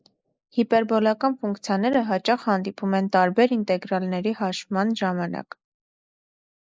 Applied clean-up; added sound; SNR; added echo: neural mask model Resemble Enhance denoiser.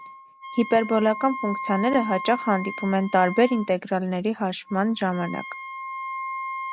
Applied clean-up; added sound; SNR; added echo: none; Wind instrument, woodwind instrument; 10 dB; none.